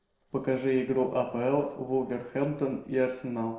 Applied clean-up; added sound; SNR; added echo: neural separator model SepFormer DNS4.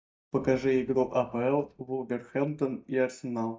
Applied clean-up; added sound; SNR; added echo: neural mask model DeepFilterNet 3.